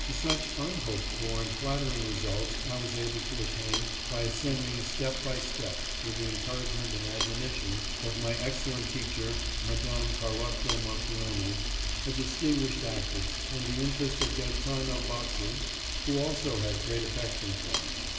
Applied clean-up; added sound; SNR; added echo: none; Camera; -2 dB; reverberation time 2.3 s.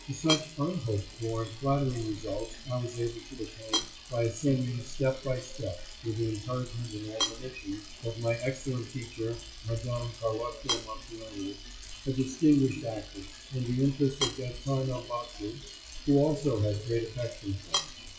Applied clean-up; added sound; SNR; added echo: classical method WPE with log-MMSE.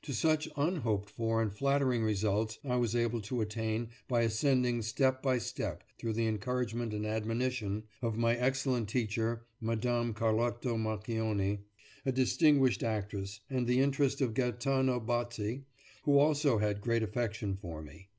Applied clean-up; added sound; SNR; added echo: none; none; none; none.